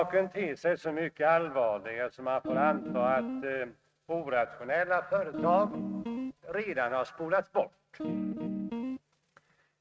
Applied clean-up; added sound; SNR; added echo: neural mask model RNNoise.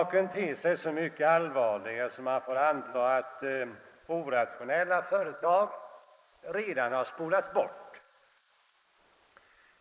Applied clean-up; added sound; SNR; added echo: neural mask model Resemble Enhance denoiser.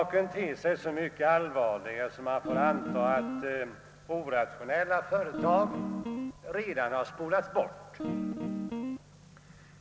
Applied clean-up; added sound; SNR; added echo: none; Guitar; 3 dB; none.